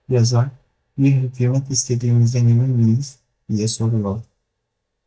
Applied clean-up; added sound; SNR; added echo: neural mask model DeepFilterNet 3.